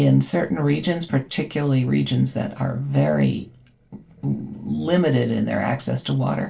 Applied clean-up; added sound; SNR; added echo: neural separator model SepFormer DNS4.